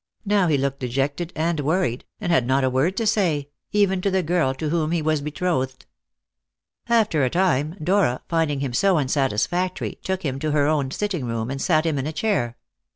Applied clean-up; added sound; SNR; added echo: none; none; none; none.